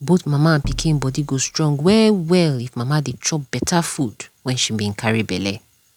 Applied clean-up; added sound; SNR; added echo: none; Bass drum; 11 dB; none.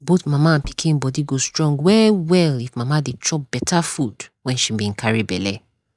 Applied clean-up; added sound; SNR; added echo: neural mask model DeepFilterNet 3.